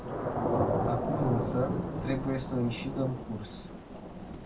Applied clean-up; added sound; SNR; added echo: none; Thunder / Rain; -2 dB; reverberation time 0.2 s.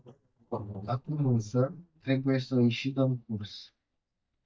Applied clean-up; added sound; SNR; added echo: neural mask model DeepFilterNet 3.